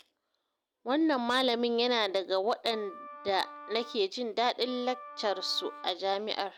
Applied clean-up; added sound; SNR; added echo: none; Wind instrument, woodwind instrument; 16 dB; none.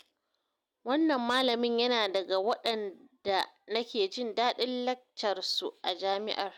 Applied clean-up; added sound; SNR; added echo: none; none; none; none.